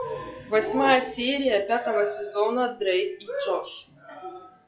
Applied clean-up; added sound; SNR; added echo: classical method log-MMSE.